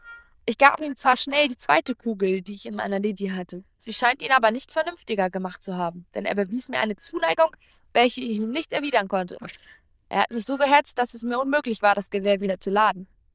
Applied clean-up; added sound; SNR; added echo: neural diffusion model UNIVERSE++.